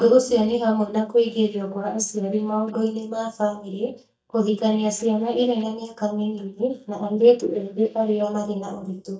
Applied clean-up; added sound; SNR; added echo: neural mask model DeepFilterNet 3.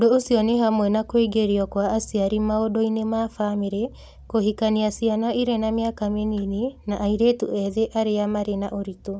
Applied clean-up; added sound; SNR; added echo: none; none; none; none.